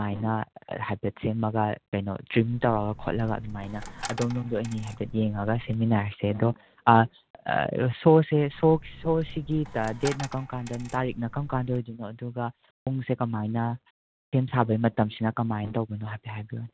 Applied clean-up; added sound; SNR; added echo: none; Coin (dropping); 14 dB; none.